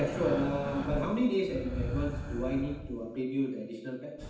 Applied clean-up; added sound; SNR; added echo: none; Breathing; 6 dB; reverberation time 0.8 s.